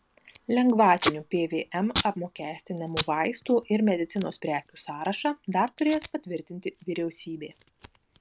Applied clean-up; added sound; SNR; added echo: none; Packing tape, duct tape; 11 dB; none.